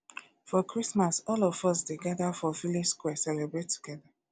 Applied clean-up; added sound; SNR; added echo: none; none; none; none.